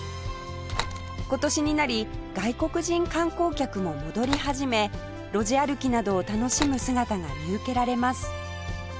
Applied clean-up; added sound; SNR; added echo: none; Slam; 12 dB; none.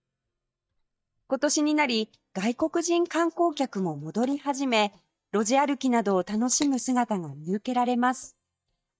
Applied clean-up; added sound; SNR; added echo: neural mask model DeepFilterNet 3.